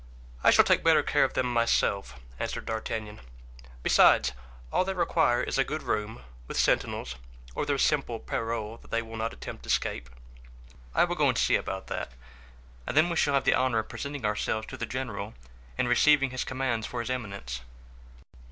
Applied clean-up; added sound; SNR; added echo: none; none; none; none.